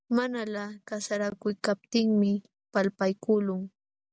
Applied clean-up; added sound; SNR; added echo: none; none; none; none.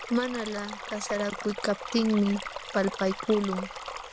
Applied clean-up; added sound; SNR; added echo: none; Stream; 9 dB; none.